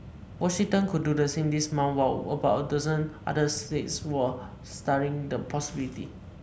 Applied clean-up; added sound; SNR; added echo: none; Mechanisms; 16 dB; none.